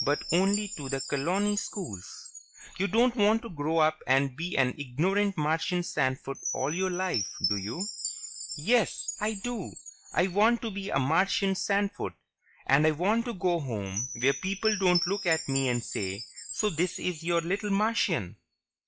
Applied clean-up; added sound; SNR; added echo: classical method log-MMSE.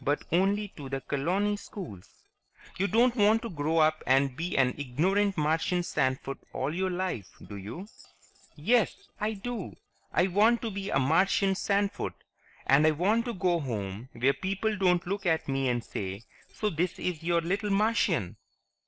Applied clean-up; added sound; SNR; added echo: neural separator model SepFormer DNS4.